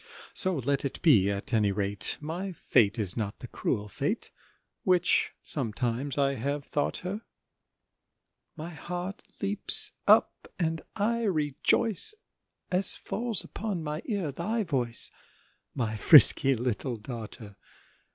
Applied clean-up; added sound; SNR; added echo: none; none; none; none.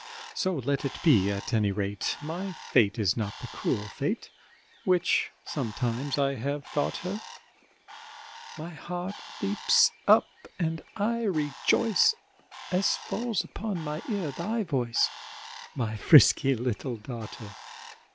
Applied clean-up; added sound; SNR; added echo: none; Bird; 17 dB; none.